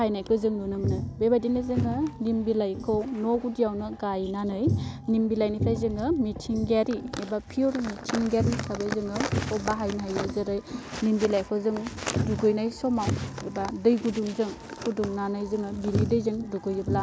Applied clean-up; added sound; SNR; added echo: none; none; none; none.